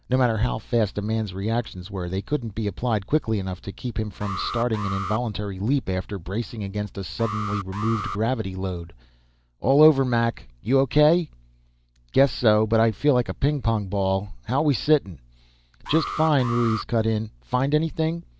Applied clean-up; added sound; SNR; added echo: none; Alarm; 10 dB; none.